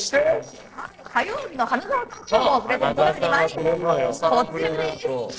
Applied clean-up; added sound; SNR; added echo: neural separator model SepFormer DNS4.